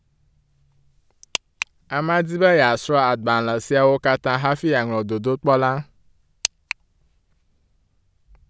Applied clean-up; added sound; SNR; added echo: none; none; none; none.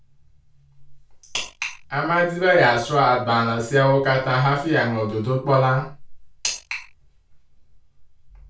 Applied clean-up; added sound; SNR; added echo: none; none; none; reverberation time 0.3 s.